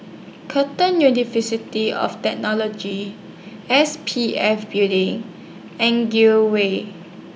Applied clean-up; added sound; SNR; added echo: none; none; none; none.